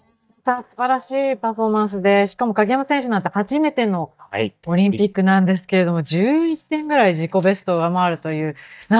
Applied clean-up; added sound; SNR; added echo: neural mask model DeepFilterNet 3.